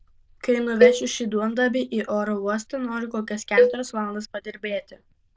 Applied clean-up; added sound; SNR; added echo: neural diffusion model UNIVERSE++.